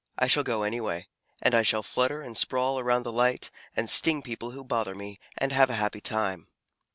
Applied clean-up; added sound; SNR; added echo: none; none; none; none.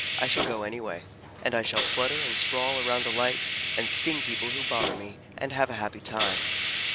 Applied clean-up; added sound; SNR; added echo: none; Hiss; -1 dB; none.